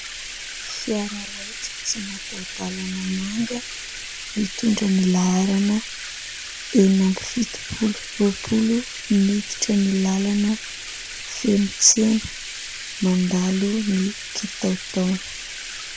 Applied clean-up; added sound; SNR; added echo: none; Bathtub (filling or washing); 11 dB; none.